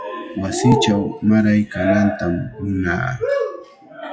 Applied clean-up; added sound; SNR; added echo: classical method log-MMSE.